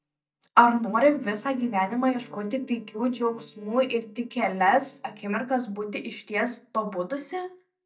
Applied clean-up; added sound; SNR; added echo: neural mask model DeepFilterNet 3.